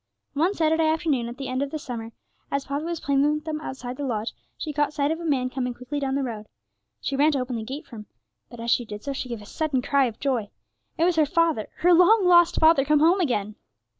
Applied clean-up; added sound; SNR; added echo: none; none; none; none.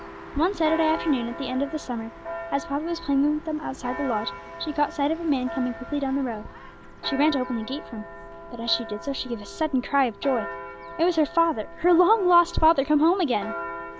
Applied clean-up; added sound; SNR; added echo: none; Church bell; 12 dB; none.